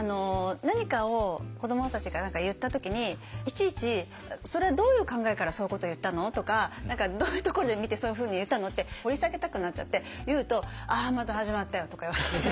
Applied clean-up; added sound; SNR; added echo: none; none; none; none.